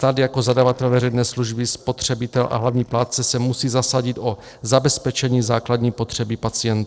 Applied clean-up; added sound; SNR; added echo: neural separator model SepFormer DNS4.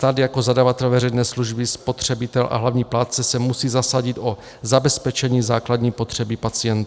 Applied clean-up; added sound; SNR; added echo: none; none; none; none.